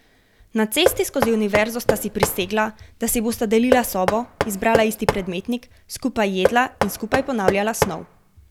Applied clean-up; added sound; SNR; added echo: none; Knock; 3 dB; none.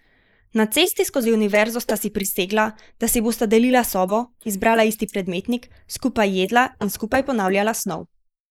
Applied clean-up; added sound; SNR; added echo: neural mask model Resemble Enhance denoiser.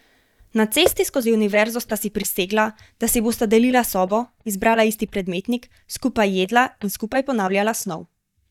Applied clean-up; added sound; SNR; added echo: neural mask model DeepFilterNet 3.